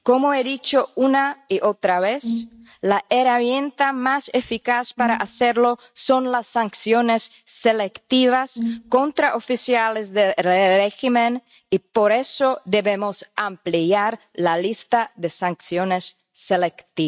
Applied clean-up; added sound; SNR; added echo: neural mask model RNNoise.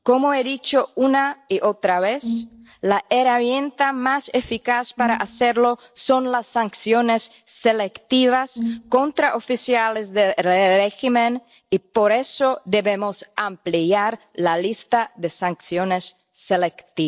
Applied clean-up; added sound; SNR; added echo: neural separator model SepFormer DNS4.